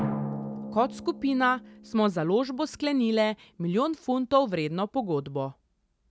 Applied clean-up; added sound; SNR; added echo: none; Drum; 12 dB; none.